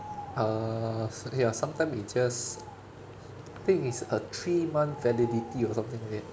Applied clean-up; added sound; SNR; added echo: none; Bird; 18 dB; none.